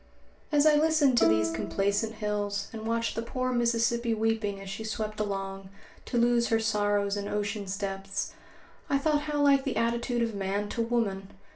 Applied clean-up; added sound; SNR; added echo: none; Plucked string instrument; 5 dB; reverberation time 0.3 s.